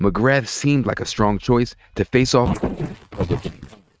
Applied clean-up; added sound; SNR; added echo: neural mask model RNNoise.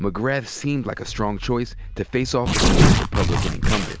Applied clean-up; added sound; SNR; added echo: none; Tearing; -3 dB; none.